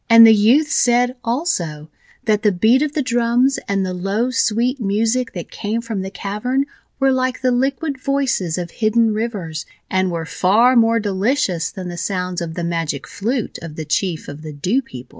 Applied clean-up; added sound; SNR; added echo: none; none; none; none.